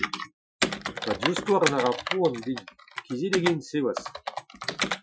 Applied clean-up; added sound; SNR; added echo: classical method Wiener filter.